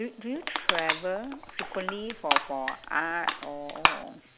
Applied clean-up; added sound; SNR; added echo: none; Crushing; -3 dB; none.